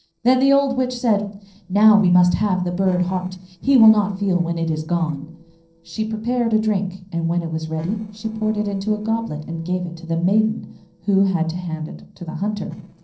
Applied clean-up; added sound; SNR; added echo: neural separator model SepFormer DNS4.